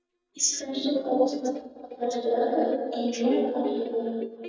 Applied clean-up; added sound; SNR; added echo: neural mask model DeepFilterNet 3.